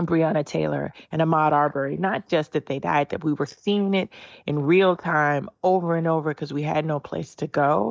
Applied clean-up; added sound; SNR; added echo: neural mask model DeepFilterNet 3.